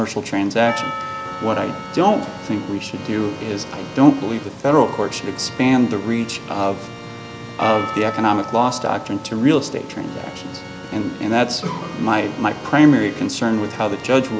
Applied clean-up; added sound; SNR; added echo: none; Percussion + Organ; 13 dB; none.